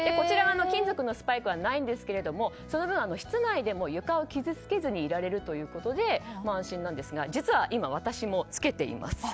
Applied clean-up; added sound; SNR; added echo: none; none; none; none.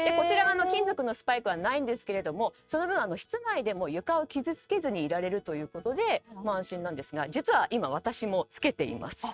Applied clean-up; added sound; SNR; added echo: neural mask model RNNoise.